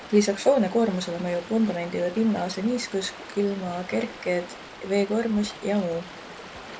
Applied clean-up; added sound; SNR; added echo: none; Stream; 15 dB; none.